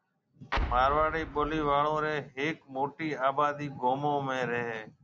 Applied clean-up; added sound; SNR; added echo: none; Explosion; 7 dB; none.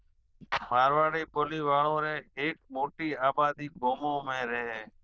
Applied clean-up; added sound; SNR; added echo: neural diffusion model UNIVERSE++.